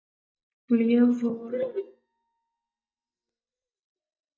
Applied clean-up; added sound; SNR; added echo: neural mask model DeepFilterNet 3.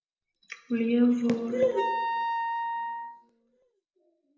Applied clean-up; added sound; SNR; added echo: none; Wind instrument, woodwind instrument; 4 dB; reverberation time 0.9 s.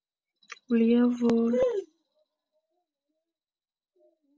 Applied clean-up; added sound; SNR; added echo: none; none; none; none.